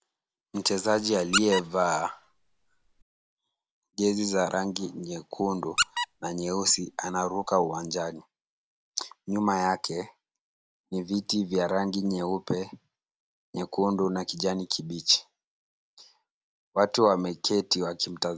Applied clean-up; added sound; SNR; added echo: none; Squeak; 5 dB; none.